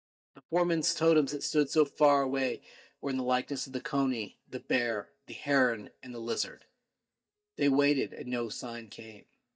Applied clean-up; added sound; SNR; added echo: neural mask model DeepFilterNet 3.